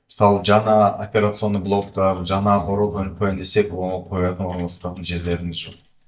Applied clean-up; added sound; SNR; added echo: neural mask model DeepFilterNet 3.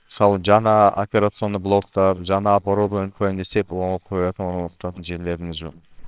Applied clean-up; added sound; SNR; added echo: neural separator model SepFormer WHAMR!.